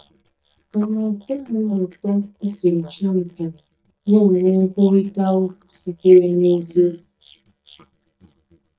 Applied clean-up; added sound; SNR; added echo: neural mask model DeepFilterNet 3.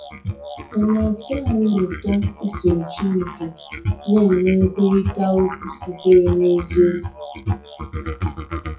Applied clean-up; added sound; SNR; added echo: classical method WPE with log-MMSE.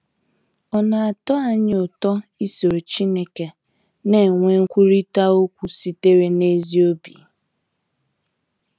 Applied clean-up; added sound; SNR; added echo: none; none; none; none.